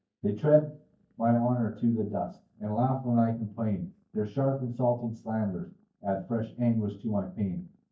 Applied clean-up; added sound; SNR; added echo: neural mask model DeepFilterNet 3.